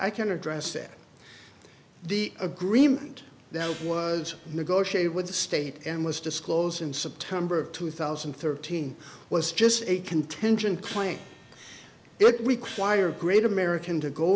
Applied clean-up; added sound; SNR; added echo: none; Gong; 19 dB; none.